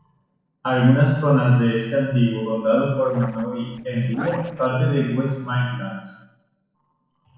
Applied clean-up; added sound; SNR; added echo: neural separator model SepFormer DNS4.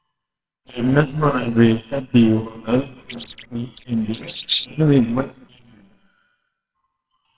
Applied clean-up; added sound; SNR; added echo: neural separator model SepFormer WHAMR!.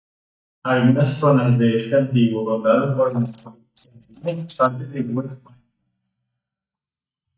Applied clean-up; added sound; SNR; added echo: neural mask model DeepFilterNet 3.